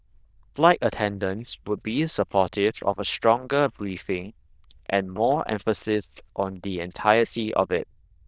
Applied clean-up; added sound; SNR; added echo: neural diffusion model UNIVERSE++.